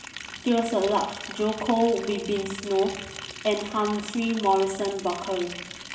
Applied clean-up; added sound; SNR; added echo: none; Liquid; 13 dB; reverberation time 1.1 s.